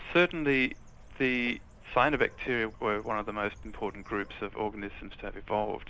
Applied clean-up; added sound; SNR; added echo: none; Bird; 17 dB; none.